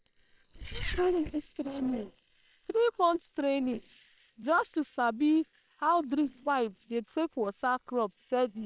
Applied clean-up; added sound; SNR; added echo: neural separator model SepFormer WHAM!.